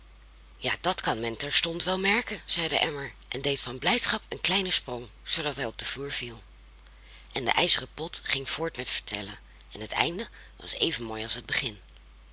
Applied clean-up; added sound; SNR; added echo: none; none; none; none.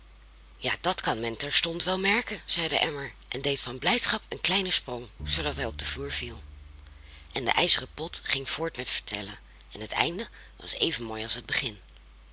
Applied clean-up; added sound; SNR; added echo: none; Bowed string instrument; 14 dB; none.